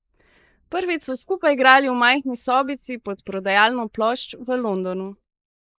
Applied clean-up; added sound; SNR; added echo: neural mask model Resemble Enhance denoiser.